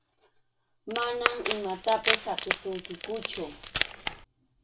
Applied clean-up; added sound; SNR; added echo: none; Wood; -3 dB; reverberation time 0.2 s.